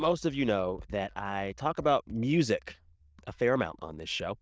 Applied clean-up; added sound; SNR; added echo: neural diffusion model UNIVERSE++.